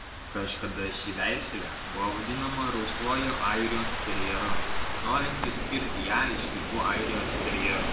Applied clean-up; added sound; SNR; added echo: none; Rain / Thunderstorm; 0 dB; reverberation time 0.7 s.